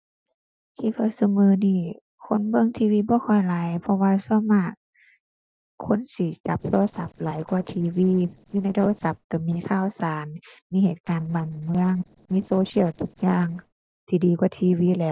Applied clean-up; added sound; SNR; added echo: neural separator model SepFormer DNS4.